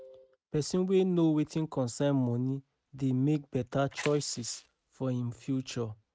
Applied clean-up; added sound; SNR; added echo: neural mask model RNNoise.